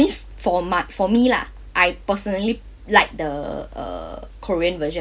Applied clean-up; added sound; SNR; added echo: none; none; none; none.